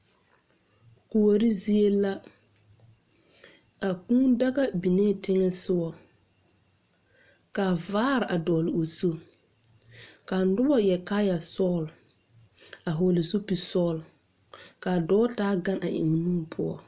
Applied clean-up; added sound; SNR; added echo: none; none; none; none.